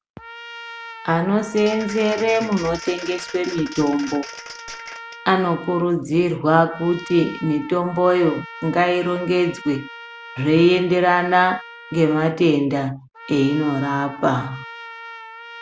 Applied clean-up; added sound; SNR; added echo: none; Applause + Trumpet; 16 dB; none.